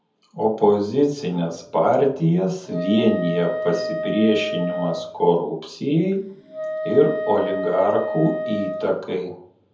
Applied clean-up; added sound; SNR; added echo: none; Wind instrument, woodwind instrument; 7 dB; reverberation time 0.7 s.